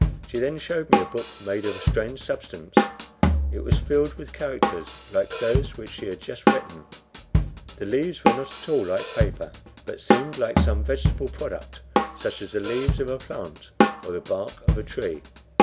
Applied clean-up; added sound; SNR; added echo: none; Drum kit; -4 dB; none.